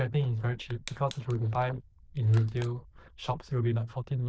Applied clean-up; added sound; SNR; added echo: neural diffusion model UNIVERSE++.